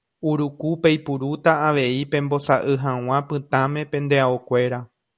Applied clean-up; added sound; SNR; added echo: none; none; none; none.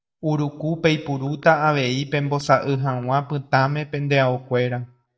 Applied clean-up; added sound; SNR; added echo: neural mask model DeepFilterNet 3.